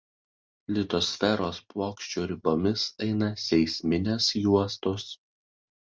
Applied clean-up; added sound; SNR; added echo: none; none; none; none.